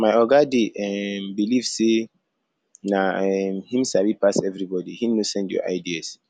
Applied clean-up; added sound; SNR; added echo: none; none; none; none.